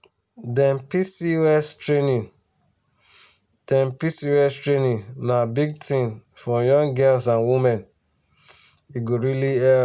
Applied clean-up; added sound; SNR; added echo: none; none; none; none.